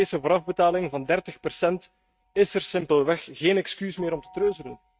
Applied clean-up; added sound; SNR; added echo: neural mask model RNNoise.